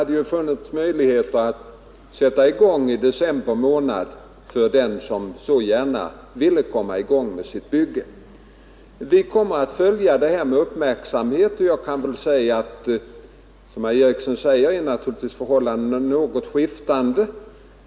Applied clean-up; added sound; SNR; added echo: none; none; none; none.